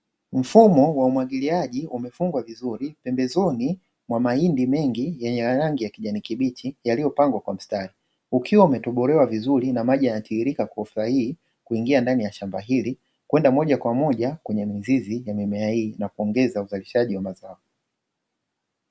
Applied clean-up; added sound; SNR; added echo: none; none; none; none.